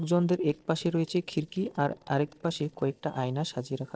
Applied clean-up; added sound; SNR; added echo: neural separator model SepFormer DNS4.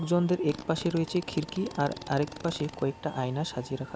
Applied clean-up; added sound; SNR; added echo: none; Fart + Subway, metro, underground; 14 dB; none.